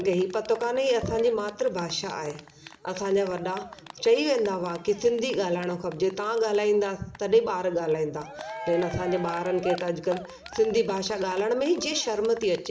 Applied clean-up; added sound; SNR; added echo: none; Cheering; 16 dB; reverberation time 0.9 s.